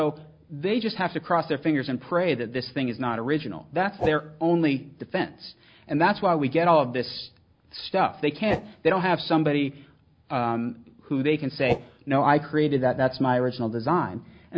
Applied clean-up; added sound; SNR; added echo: none; Whoosh, swoosh, swish; 6 dB; none.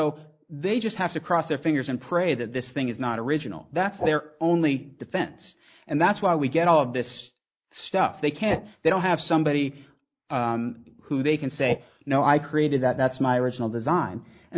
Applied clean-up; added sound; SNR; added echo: neural mask model Resemble Enhance denoiser.